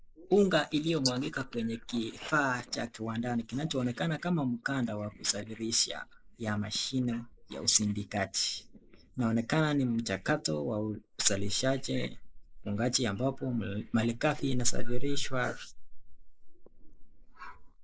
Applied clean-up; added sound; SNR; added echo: neural mask model Resemble Enhance denoiser.